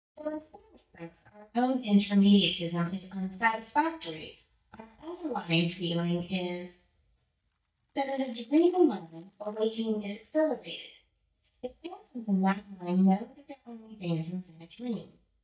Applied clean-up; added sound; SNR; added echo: neural mask model DeepFilterNet 3.